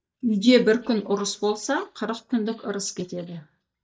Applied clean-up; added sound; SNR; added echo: neural mask model DeepFilterNet 3.